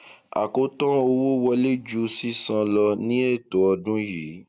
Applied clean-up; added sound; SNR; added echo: none; none; none; none.